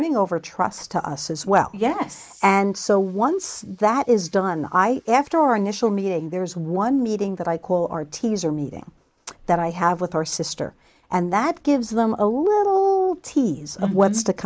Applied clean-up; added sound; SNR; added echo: neural mask model Resemble Enhance denoiser.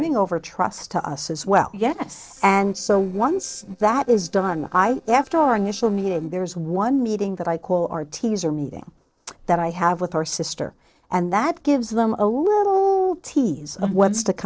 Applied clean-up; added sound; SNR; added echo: neural separator model SepFormer DNS4.